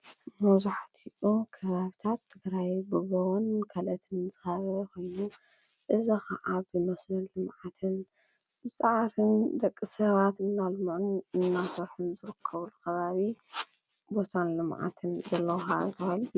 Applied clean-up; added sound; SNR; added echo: none; none; none; none.